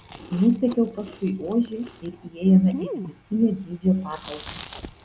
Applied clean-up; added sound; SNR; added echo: none; Chewing, mastication; 15 dB; none.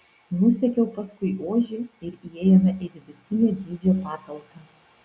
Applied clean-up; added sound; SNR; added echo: none; none; none; none.